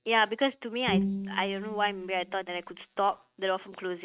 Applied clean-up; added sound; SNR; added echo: neural mask model RNNoise.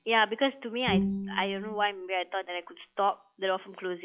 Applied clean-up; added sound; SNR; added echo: classical method log-MMSE.